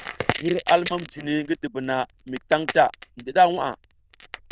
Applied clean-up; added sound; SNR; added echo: neural diffusion model UNIVERSE++.